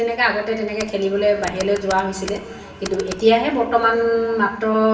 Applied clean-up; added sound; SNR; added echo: none; Computer keyboard; 18 dB; reverberation time 0.9 s.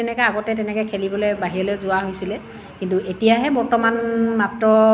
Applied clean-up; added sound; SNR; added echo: none; none; none; none.